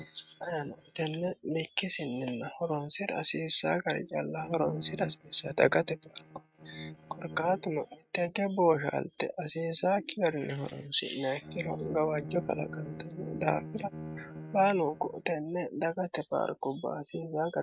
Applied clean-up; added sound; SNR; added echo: neural mask model RNNoise.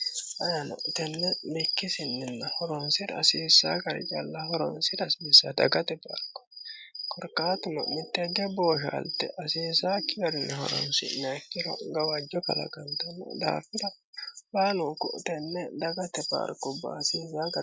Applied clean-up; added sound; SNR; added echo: none; none; none; none.